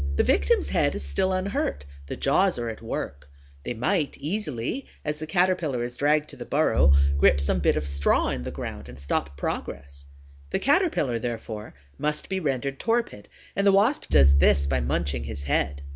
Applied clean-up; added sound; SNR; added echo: none; Bowed string instrument; 3 dB; none.